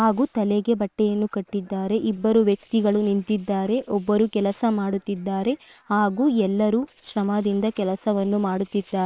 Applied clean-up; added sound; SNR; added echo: neural separator model SepFormer WHAM!.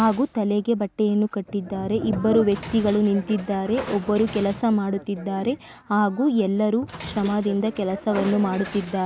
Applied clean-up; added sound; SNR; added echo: none; Train; 18 dB; none.